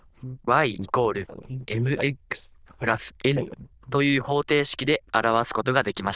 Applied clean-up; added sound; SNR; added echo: neural diffusion model UNIVERSE++.